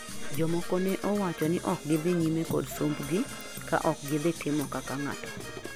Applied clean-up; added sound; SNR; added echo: none; Brass instrument / Percussion; 10 dB; none.